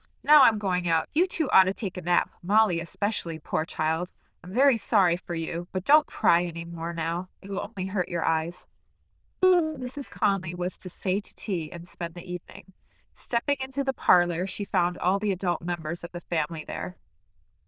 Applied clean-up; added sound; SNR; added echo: neural diffusion model UNIVERSE++.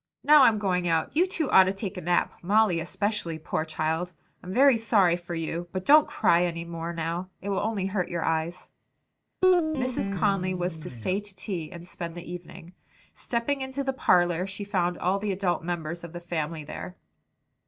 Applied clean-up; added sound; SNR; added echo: neural mask model DeepFilterNet 3.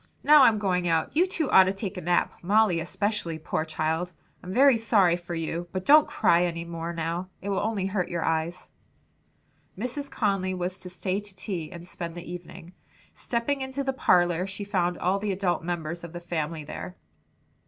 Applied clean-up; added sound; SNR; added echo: none; none; none; none.